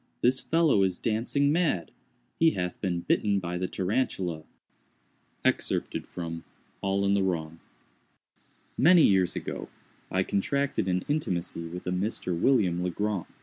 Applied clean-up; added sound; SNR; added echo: none; none; none; none.